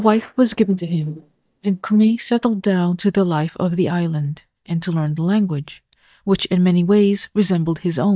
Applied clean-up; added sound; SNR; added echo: neural mask model DeepFilterNet 3.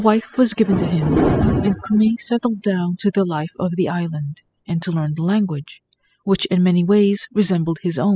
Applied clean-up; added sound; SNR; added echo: classical method spectral subtraction.